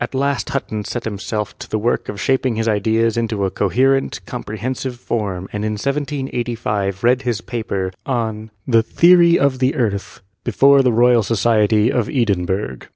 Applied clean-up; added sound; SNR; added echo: none; none; none; none.